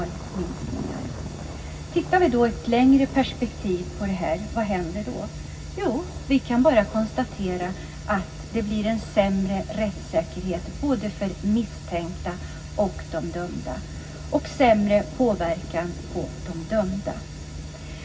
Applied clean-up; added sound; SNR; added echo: none; Thunder; 18 dB; reverberation time 0.4 s.